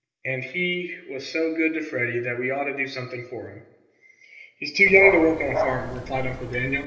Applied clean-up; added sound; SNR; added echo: none; Dog; 5 dB; reverberation time 0.8 s.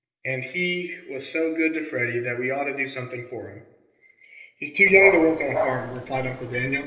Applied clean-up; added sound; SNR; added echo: neural separator model SepFormer DNS4.